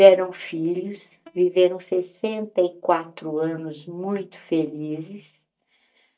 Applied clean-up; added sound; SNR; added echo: neural mask model DeepFilterNet 3.